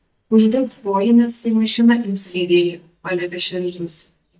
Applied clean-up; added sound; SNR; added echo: neural mask model DeepFilterNet 3.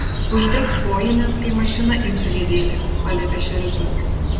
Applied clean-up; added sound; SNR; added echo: none; Bird; -3 dB; reverberation time 1.1 s.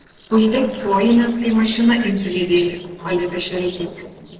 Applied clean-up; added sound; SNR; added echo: neural separator model SepFormer DNS4.